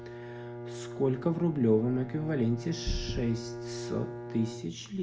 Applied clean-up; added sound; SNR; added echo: none; Bowed string instrument; 10 dB; reverberation time 0.5 s.